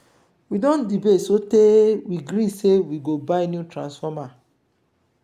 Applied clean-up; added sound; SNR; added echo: none; none; none; none.